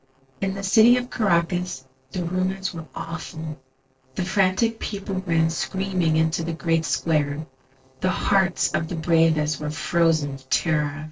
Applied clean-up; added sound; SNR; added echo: neural separator model SepFormer DNS4.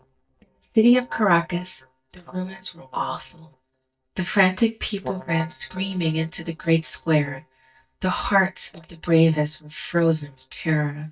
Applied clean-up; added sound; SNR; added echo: neural mask model DeepFilterNet 3.